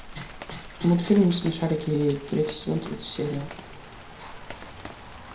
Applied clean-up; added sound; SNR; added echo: none; Rain; 15 dB; reverberation time 0.4 s.